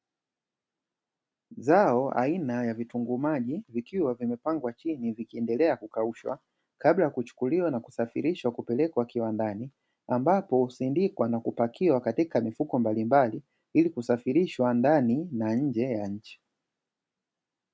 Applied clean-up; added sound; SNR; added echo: none; none; none; none.